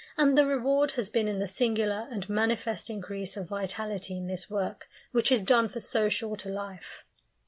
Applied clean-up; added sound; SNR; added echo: none; none; none; none.